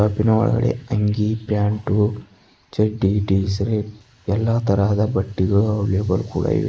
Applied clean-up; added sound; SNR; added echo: neural mask model Resemble Enhance denoiser.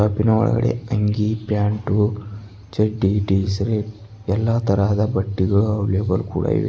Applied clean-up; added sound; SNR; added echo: none; none; none; none.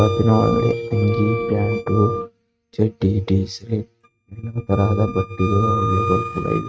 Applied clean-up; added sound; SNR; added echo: neural mask model RNNoise.